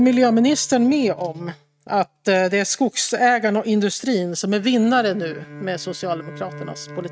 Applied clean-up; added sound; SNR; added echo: neural mask model RNNoise.